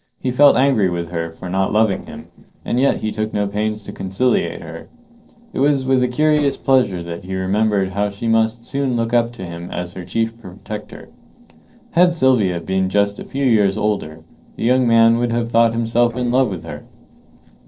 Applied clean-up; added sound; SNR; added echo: neural separator model SepFormer DNS4.